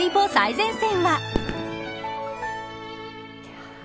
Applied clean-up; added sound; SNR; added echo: none; Fireworks; 9 dB; none.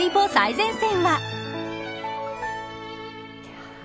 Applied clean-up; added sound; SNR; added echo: none; none; none; none.